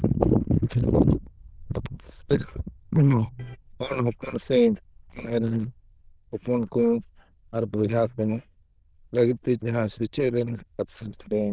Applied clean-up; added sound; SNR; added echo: neural diffusion model UNIVERSE++.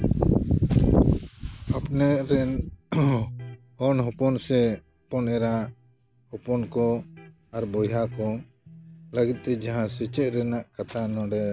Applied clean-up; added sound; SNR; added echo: none; Electric guitar + Shatter; 17 dB; none.